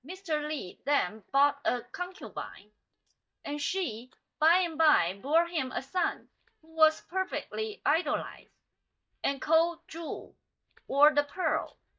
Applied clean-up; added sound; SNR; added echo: neural mask model DeepFilterNet 3.